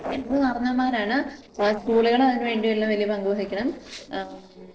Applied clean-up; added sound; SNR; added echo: neural separator model SepFormer DNS4.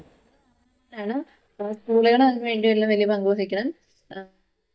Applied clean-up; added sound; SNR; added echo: neural mask model DeepFilterNet 3.